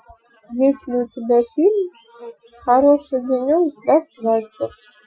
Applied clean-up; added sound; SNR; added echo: classical method Wiener filter.